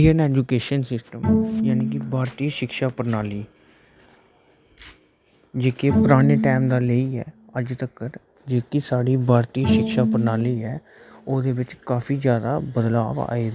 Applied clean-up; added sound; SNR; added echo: none; Bowed string instrument; 4 dB; none.